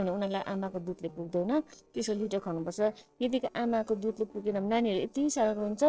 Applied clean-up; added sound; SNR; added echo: neural separator model SepFormer DNS4.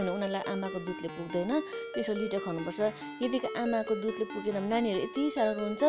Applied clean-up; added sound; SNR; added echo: none; Ringtone; 8 dB; none.